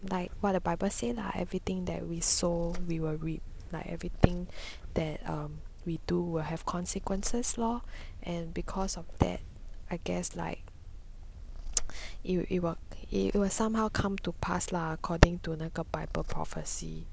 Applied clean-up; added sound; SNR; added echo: none; Purr; 6 dB; none.